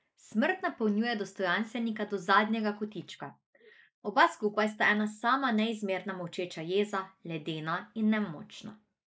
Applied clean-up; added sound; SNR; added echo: neural mask model Resemble Enhance denoiser.